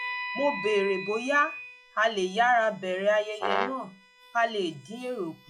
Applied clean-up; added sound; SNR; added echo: classical method log-MMSE.